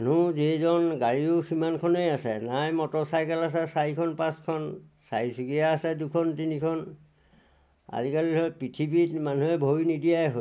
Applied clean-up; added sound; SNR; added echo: none; none; none; none.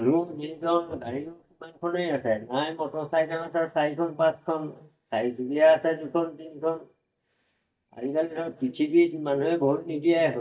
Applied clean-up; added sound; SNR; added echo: neural mask model DeepFilterNet 3.